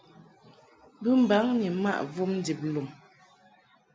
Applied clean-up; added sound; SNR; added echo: none; none; none; none.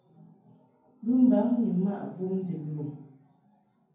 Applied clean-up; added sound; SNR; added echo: none; none; none; reverberation time 0.9 s.